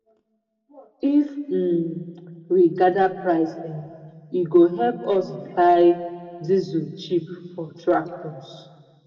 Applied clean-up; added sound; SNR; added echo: none; none; none; reverberation time 1.6 s.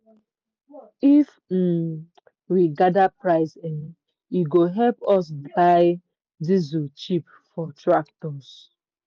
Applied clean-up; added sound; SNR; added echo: none; none; none; none.